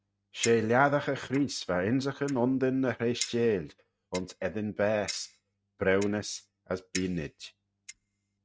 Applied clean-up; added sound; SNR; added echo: neural mask model RNNoise.